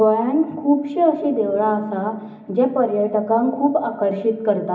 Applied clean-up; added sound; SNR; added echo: none; none; none; reverberation time 0.4 s.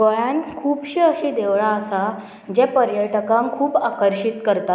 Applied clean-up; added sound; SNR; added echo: none; none; none; none.